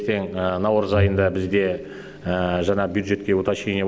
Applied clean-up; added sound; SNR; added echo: none; Bowed string instrument; 8 dB; none.